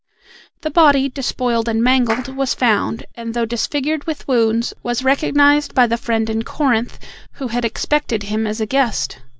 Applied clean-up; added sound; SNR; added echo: none; Clapping; 16 dB; none.